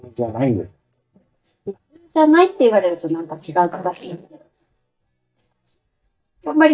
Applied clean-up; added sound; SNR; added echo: neural mask model DeepFilterNet 3.